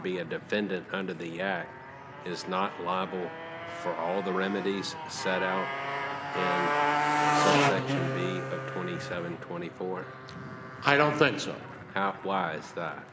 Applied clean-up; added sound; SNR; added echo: none; Motorcycle; 1 dB; none.